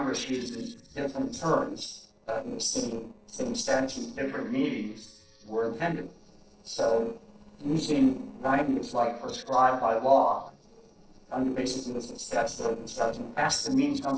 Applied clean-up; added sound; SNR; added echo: neural separator model SepFormer DNS4.